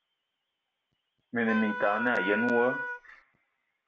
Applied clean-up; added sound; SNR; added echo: none; Wind instrument, woodwind instrument; 2 dB; none.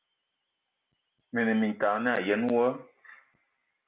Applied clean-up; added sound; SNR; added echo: none; none; none; none.